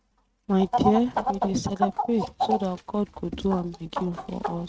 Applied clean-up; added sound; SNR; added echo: neural mask model RNNoise.